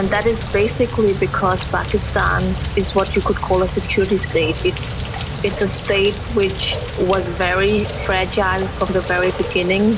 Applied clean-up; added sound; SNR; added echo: none; Rain; 6 dB; none.